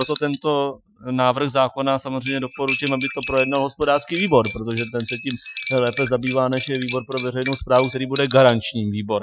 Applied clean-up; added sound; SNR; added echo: classical method Wiener filter.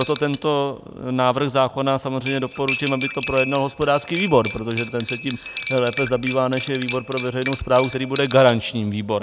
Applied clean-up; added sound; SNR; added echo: none; Cutlery, silverware; 7 dB; none.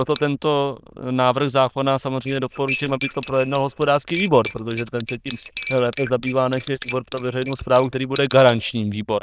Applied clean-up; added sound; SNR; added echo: neural diffusion model UNIVERSE++.